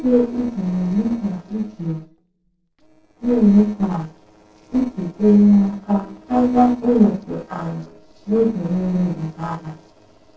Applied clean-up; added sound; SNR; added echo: neural separator model SepFormer DNS4.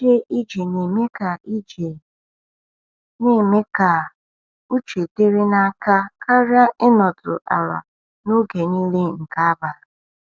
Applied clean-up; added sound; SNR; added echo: none; none; none; none.